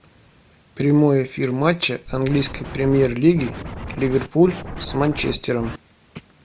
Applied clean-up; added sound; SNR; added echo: none; Scratching (performance technique); 12 dB; none.